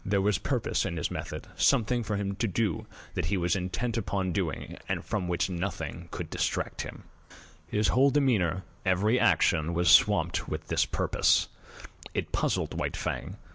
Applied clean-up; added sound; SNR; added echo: none; none; none; none.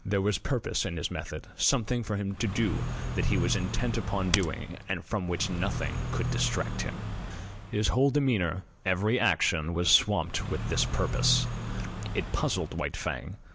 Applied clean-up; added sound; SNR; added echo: none; Typing + Car; 3 dB; none.